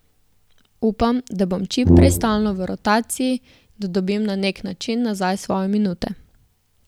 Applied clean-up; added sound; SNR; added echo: none; Brass instrument; -5 dB; none.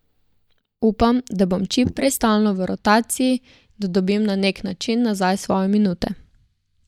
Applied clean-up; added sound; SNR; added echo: neural mask model DeepFilterNet 3.